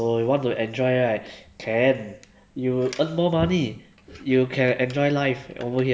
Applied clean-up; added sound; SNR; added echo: none; none; none; none.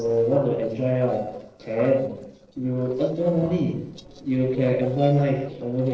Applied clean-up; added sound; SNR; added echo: neural separator model SepFormer DNS4.